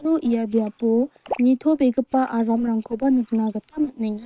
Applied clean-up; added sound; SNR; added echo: neural separator model SepFormer WHAM!.